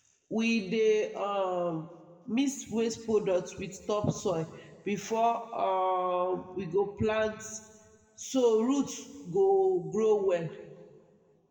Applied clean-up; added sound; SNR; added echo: none; none; none; reverberation time 1.3 s.